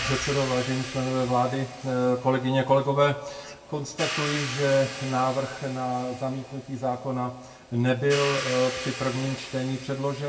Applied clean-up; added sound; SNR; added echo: none; Hi-hat; 11 dB; reverberation time 0.2 s.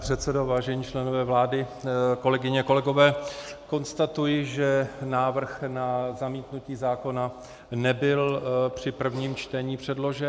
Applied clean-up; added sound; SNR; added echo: none; none; none; none.